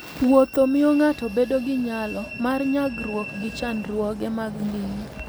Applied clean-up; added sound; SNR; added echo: none; Train; 15 dB; none.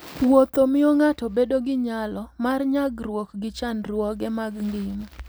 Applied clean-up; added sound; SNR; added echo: none; none; none; none.